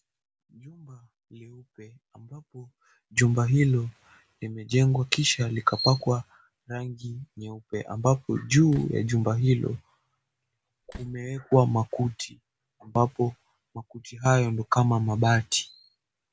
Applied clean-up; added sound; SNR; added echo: none; Slam; 18 dB; none.